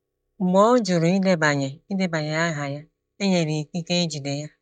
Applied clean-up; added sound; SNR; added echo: neural mask model DeepFilterNet 3.